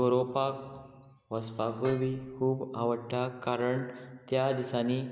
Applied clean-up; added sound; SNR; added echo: none; Dishes, pots, and pans; 14 dB; none.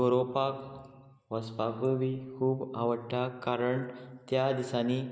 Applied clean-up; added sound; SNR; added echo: neural mask model Resemble Enhance denoiser.